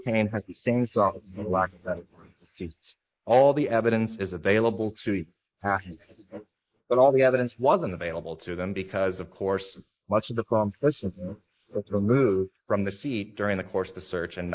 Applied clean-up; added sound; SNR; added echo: neural mask model Resemble Enhance denoiser.